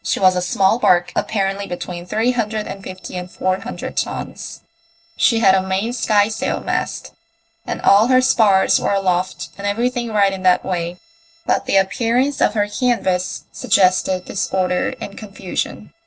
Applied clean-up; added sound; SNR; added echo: neural separator model SepFormer DNS4.